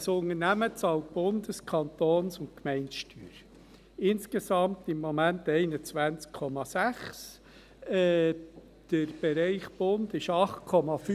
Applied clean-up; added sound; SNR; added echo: none; none; none; none.